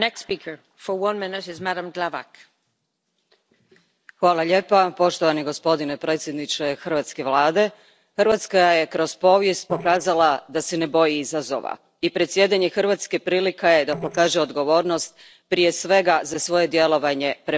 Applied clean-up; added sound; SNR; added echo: neural separator model SepFormer DNS4.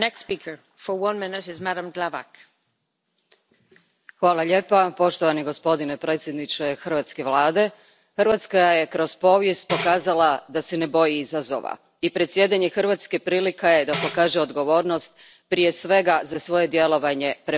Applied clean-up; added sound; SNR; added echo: none; Tambourine; -2 dB; none.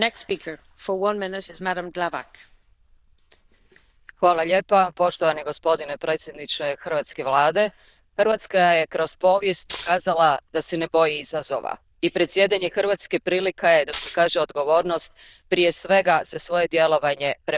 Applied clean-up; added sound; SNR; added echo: neural diffusion model UNIVERSE++.